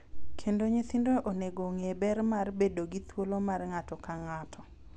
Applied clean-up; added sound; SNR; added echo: none; none; none; none.